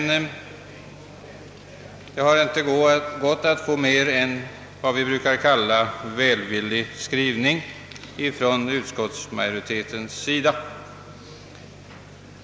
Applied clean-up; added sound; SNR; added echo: none; none; none; none.